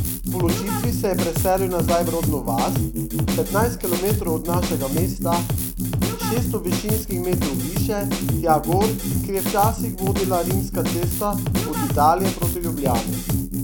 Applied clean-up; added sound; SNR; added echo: none; Drum kit; -2 dB; none.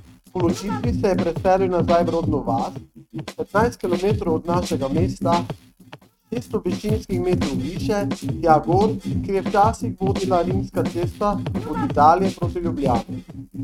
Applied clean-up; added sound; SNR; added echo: neural mask model RNNoise.